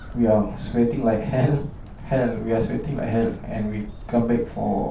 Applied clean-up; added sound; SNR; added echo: none; Walk, footsteps; 13 dB; reverberation time 0.3 s.